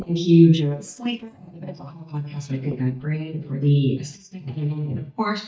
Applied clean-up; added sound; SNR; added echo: neural mask model DeepFilterNet 3.